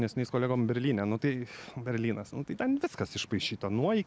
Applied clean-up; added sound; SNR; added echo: none; none; none; none.